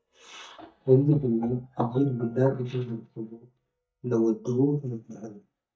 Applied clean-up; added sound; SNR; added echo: neural mask model DeepFilterNet 3.